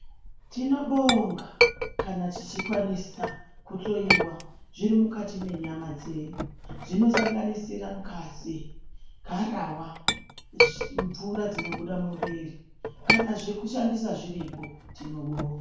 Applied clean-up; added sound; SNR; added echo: none; Chink, clink; 1 dB; reverberation time 0.5 s.